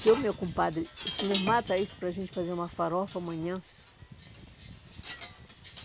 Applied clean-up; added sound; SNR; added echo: none; Chink, clink; -4 dB; none.